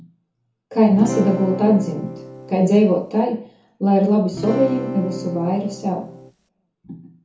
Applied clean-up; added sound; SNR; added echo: none; Acoustic guitar / Strum; 9 dB; reverberation time 0.7 s.